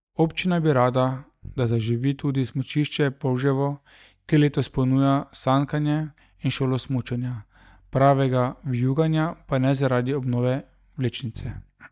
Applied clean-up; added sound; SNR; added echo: neural mask model DeepFilterNet 3.